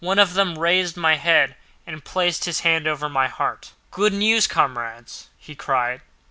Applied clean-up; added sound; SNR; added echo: none; none; none; none.